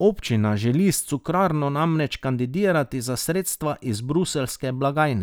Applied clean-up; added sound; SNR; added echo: none; none; none; none.